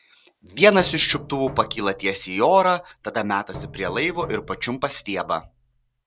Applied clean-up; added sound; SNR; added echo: none; Knock; 18 dB; none.